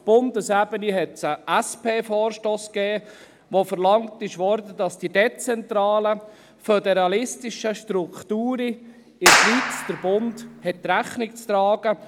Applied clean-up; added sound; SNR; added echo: none; Clapping; -2 dB; none.